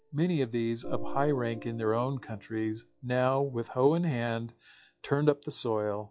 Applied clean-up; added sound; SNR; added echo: classical method log-MMSE.